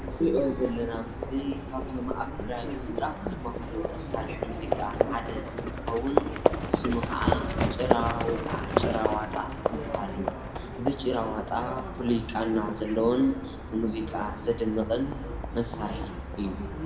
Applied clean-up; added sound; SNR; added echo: none; Livestock, farm animals, working animals; 0 dB; reverberation time 1.2 s.